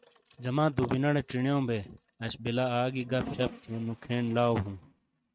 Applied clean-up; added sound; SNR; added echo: neural mask model RNNoise.